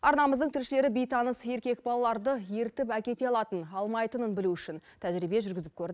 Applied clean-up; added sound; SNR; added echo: neural mask model Resemble Enhance denoiser.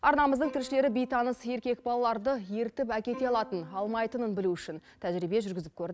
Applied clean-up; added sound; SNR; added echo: none; Plucked string instrument; 20 dB; none.